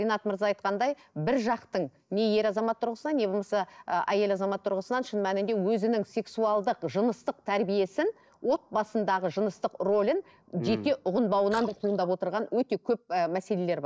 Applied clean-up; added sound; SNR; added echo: neural mask model DeepFilterNet 3.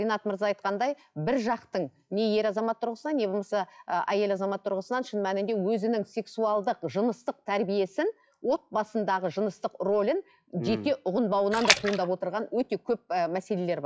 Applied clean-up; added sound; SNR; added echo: classical method log-MMSE.